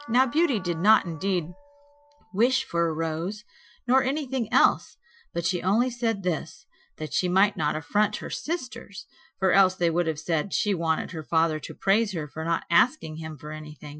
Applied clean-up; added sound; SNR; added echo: classical method Wiener filter.